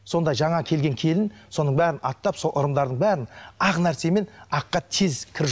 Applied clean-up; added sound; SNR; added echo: none; none; none; none.